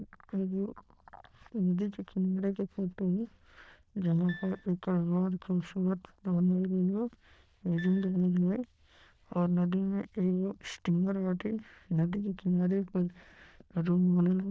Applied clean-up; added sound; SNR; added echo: neural diffusion model UNIVERSE++.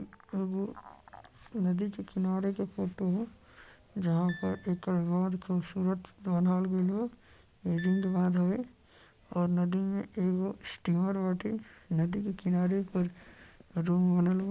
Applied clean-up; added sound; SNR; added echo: none; Piano; 20 dB; none.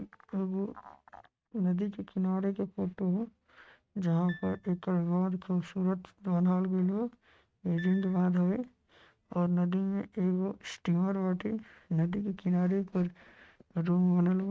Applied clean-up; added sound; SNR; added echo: neural mask model RNNoise.